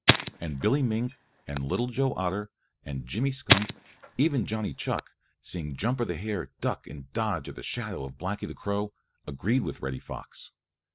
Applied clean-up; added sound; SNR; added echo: none; Fire; -1 dB; none.